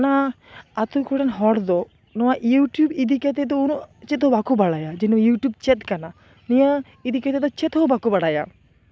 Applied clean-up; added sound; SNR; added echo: none; none; none; none.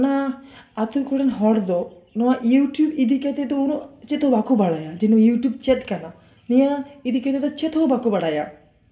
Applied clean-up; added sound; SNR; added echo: none; none; none; reverberation time 0.5 s.